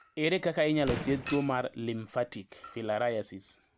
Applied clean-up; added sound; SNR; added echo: none; Fireworks + Chink, clink; 11 dB; none.